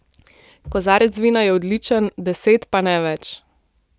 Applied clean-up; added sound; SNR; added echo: none; none; none; none.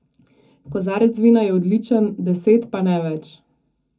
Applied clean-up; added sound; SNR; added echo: none; none; none; reverberation time 0.3 s.